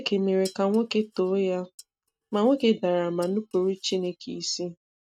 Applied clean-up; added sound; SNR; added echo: neural mask model RNNoise.